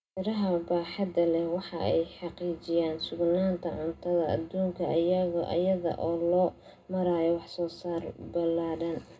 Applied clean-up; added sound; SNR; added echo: none; none; none; reverberation time 0.2 s.